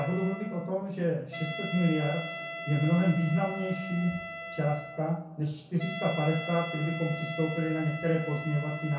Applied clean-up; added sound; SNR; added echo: none; Wind instrument, woodwind instrument; 10 dB; reverberation time 0.5 s.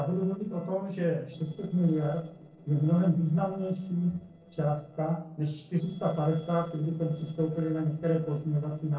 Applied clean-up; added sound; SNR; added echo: neural separator model SepFormer DNS4.